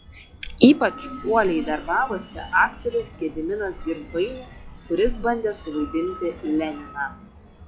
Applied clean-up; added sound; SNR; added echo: classical method log-MMSE.